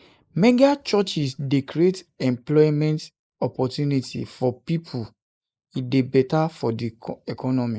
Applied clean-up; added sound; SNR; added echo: neural mask model Resemble Enhance denoiser.